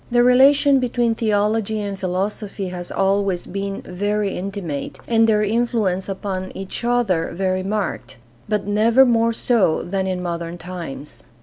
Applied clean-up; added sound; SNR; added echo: none; none; none; none.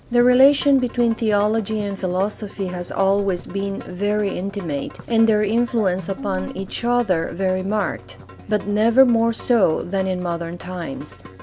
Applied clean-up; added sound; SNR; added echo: none; Musical instrument; 18 dB; none.